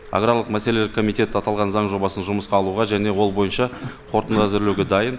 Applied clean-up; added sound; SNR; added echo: none; Bird; 19 dB; none.